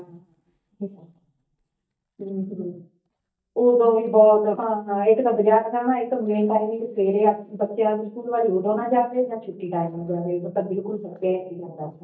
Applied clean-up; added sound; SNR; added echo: neural mask model DeepFilterNet 3.